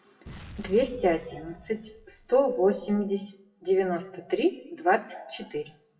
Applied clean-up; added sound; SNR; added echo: classical method WPE with log-MMSE.